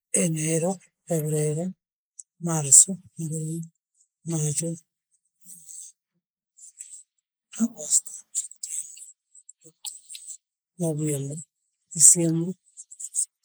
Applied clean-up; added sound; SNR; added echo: neural mask model Resemble Enhance denoiser.